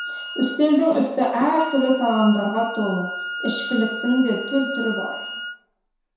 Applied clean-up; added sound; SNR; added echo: none; Wind instrument, woodwind instrument; 10 dB; reverberation time 0.7 s.